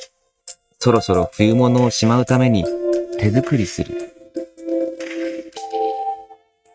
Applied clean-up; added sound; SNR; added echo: neural mask model RNNoise.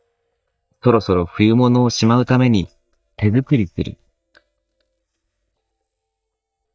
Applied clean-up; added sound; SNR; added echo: neural mask model DeepFilterNet 3.